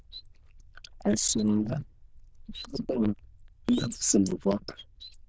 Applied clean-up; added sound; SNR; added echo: neural diffusion model UNIVERSE++.